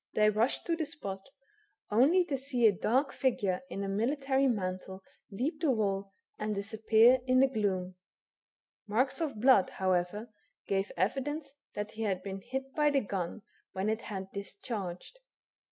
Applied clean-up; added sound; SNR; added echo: none; none; none; none.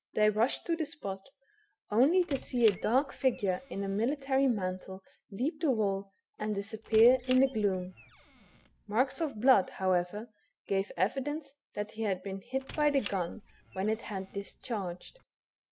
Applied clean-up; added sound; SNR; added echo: none; Squeak; 20 dB; none.